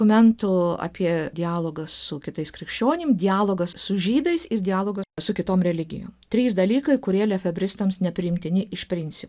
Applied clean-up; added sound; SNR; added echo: none; none; none; none.